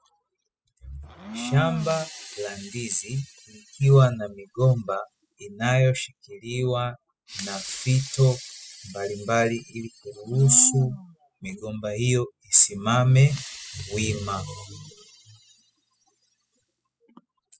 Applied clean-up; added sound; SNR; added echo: classical method spectral subtraction.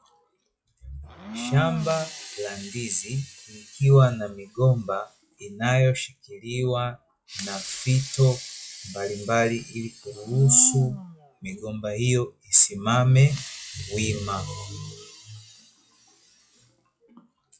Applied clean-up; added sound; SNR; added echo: classical method log-MMSE.